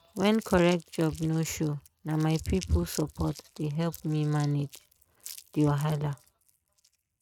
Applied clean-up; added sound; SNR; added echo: neural mask model RNNoise.